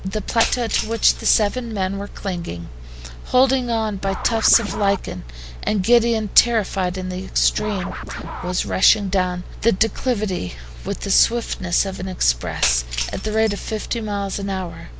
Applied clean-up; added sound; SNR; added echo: none; Scratching (performance technique) + Shatter; 11 dB; none.